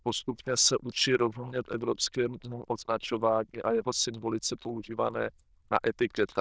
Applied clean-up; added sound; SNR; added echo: neural diffusion model UNIVERSE++.